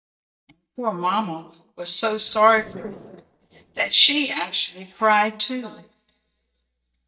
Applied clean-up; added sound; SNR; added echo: neural mask model DeepFilterNet 3.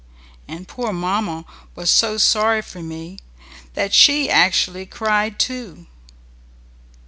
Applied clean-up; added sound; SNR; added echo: none; none; none; none.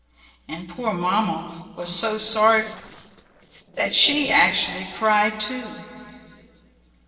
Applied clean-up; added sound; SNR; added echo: neural separator model SepFormer DNS4.